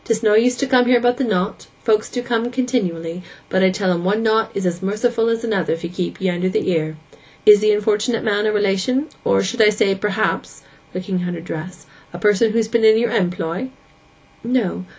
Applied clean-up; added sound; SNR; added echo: none; none; none; none.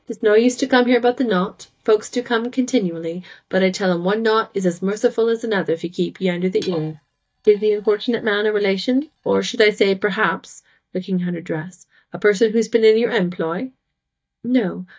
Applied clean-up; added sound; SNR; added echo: neural mask model DeepFilterNet 3.